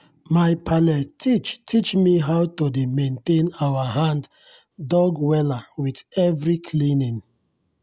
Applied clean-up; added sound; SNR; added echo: none; none; none; none.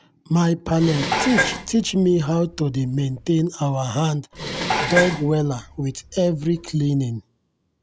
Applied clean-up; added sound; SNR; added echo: none; Dishes, pots, and pans; 6 dB; none.